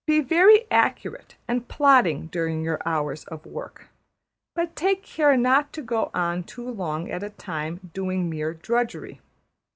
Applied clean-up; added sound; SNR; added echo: none; none; none; none.